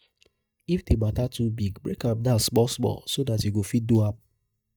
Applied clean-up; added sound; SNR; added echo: neural mask model DeepFilterNet 3.